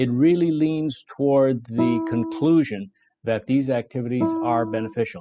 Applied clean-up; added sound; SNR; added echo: classical method spectral subtraction.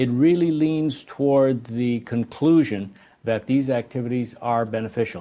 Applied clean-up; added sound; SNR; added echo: none; none; none; none.